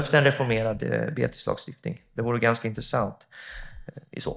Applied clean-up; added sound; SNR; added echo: neural mask model DeepFilterNet 3.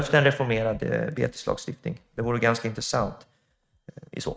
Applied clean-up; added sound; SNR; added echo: neural mask model RNNoise.